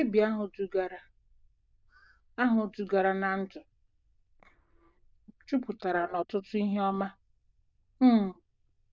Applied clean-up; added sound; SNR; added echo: neural diffusion model UNIVERSE++.